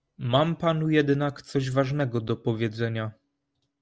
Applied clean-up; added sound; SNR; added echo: none; none; none; none.